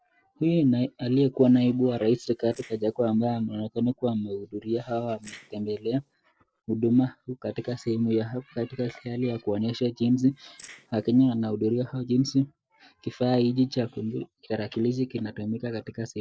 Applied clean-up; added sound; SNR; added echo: neural separator model SepFormer DNS4.